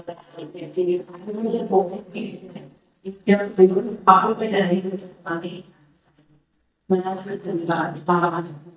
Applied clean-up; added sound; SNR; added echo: neural mask model DeepFilterNet 3.